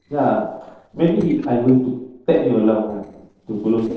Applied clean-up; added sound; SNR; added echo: neural separator model SepFormer DNS4.